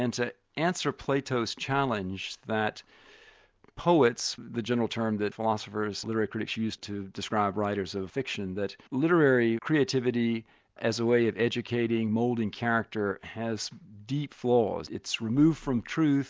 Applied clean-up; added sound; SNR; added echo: none; none; none; none.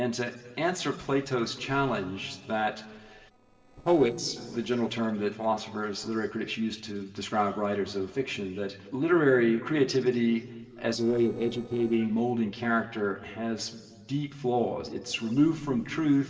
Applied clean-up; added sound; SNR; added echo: neural separator model SepFormer DNS4.